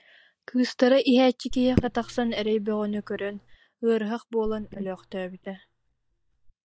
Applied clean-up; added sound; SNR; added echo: neural mask model DeepFilterNet 3.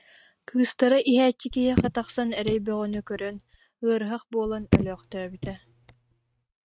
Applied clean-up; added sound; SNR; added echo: neural mask model RNNoise.